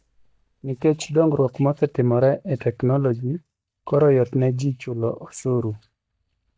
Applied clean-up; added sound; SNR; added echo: neural mask model DeepFilterNet 3.